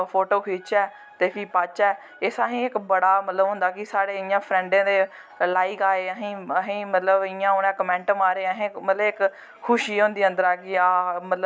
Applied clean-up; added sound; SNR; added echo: none; none; none; none.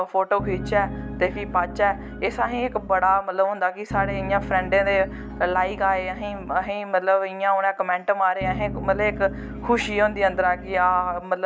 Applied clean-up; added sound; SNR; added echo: none; Piano; 10 dB; none.